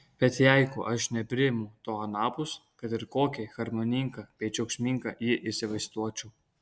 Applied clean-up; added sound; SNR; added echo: none; none; none; none.